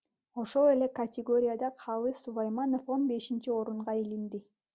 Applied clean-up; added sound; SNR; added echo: none; none; none; none.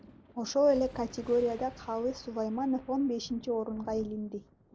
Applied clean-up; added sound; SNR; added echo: none; Thunder; 20 dB; none.